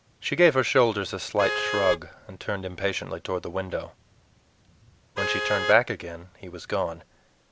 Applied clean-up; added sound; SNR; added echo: none; Vehicle horn, car horn, honking; 9 dB; none.